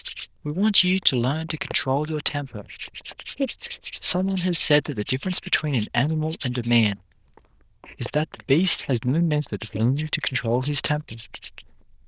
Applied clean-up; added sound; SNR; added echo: neural diffusion model UNIVERSE++.